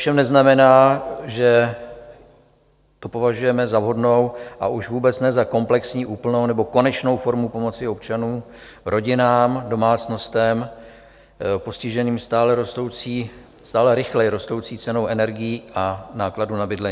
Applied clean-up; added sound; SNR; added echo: none; none; none; none.